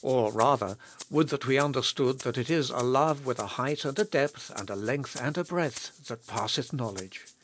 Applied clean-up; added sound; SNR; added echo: none; Rattle (instrument); 20 dB; none.